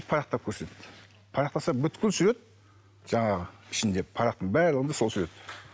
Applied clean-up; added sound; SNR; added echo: none; none; none; none.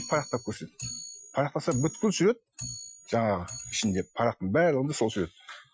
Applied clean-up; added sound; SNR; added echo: classical method Wiener filter.